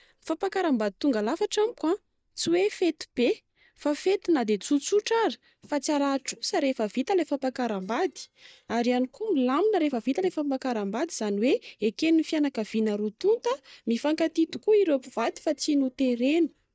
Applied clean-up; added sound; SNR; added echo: neural mask model DeepFilterNet 3.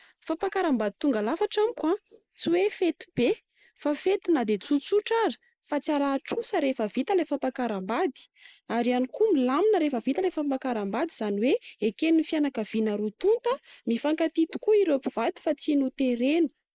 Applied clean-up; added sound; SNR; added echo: neural mask model Resemble Enhance denoiser.